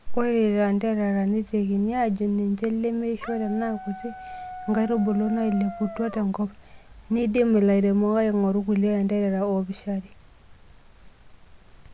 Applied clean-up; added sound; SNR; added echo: none; Dog; 14 dB; none.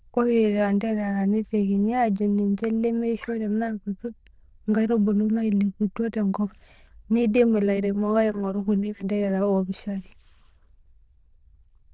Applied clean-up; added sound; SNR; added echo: neural diffusion model UNIVERSE++.